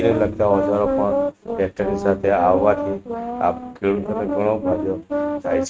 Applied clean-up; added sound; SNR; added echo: neural mask model RNNoise.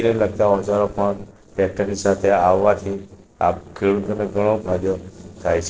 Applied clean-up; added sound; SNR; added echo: neural separator model SepFormer DNS4.